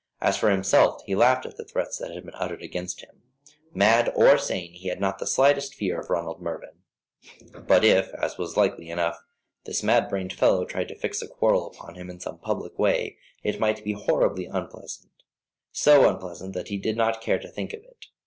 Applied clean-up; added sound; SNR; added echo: none; none; none; none.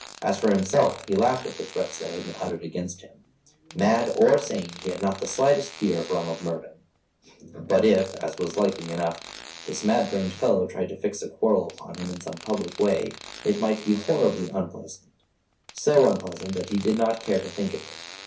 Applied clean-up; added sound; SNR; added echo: none; Fart; 18 dB; reverberation time 0.3 s.